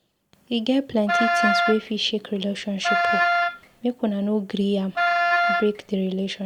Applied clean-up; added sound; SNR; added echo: none; Wind instrument, woodwind instrument; -3 dB; none.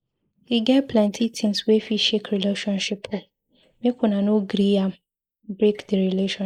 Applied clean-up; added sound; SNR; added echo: neural mask model Resemble Enhance denoiser.